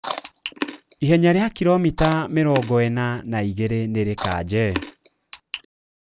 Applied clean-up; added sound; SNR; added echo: none; Chewing, mastication; 12 dB; none.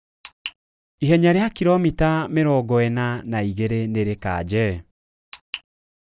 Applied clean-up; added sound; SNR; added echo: none; none; none; none.